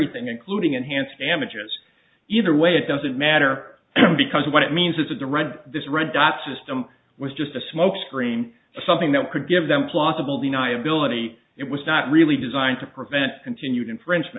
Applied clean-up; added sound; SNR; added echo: none; none; none; none.